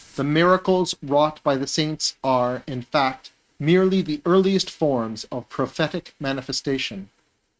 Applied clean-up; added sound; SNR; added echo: neural mask model RNNoise.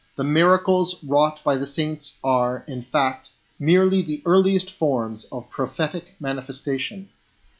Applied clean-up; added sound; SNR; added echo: classical method log-MMSE.